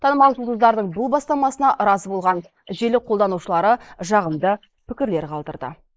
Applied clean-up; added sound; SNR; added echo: neural mask model Resemble Enhance denoiser.